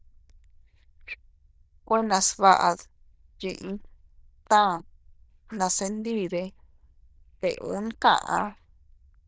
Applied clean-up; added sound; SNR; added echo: neural diffusion model UNIVERSE++.